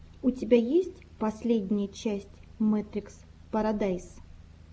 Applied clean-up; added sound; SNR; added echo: none; none; none; none.